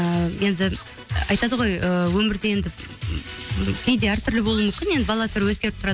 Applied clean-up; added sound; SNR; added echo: none; Cutlery, silverware; 17 dB; none.